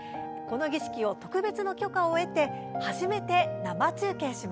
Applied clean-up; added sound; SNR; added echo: none; none; none; none.